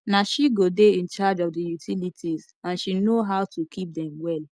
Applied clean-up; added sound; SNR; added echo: none; none; none; none.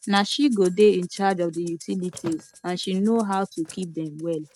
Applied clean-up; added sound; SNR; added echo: neural mask model RNNoise.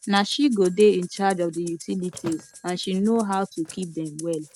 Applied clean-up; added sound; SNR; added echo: none; Rattle (instrument) + Telephone; 19 dB; none.